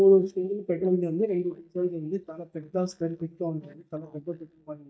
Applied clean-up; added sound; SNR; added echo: neural mask model DeepFilterNet 3.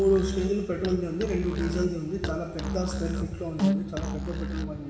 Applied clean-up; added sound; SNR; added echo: none; Musical instrument; 3 dB; reverberation time 1.9 s.